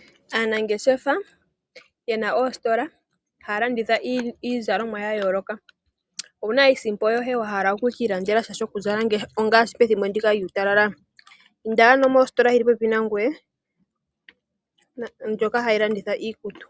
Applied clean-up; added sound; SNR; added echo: none; none; none; none.